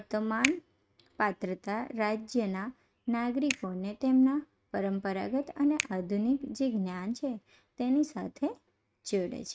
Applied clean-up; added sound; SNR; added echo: neural mask model RNNoise.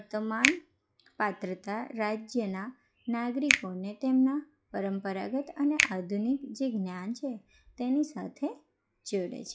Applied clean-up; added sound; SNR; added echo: classical method log-MMSE.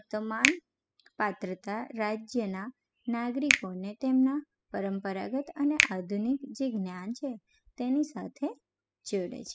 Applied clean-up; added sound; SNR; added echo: classical method spectral subtraction.